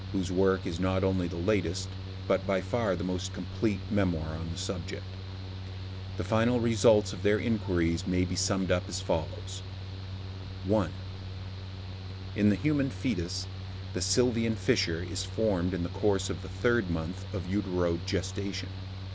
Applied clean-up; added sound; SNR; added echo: none; Mechanical fan; 8 dB; none.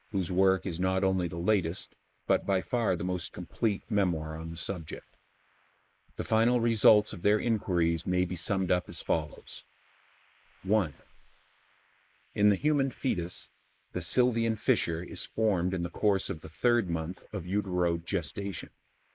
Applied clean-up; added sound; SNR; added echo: neural mask model Resemble Enhance denoiser.